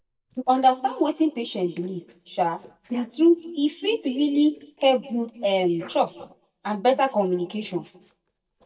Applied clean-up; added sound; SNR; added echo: neural mask model DeepFilterNet 3.